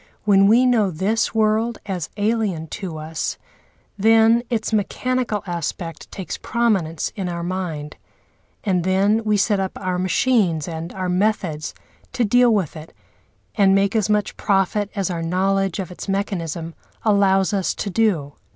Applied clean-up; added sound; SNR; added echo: none; none; none; none.